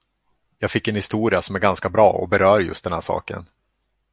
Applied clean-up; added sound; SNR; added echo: none; none; none; none.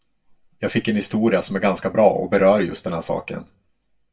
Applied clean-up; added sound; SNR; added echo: none; none; none; reverberation time 0.2 s.